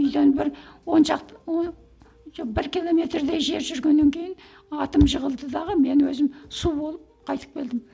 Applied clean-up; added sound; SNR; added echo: none; none; none; none.